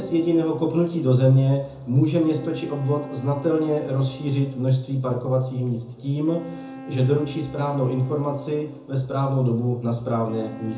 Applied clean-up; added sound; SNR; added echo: none; Wind instrument, woodwind instrument; 18 dB; reverberation time 0.6 s.